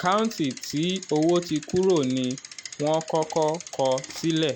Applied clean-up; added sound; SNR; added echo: none; Bicycle; 16 dB; none.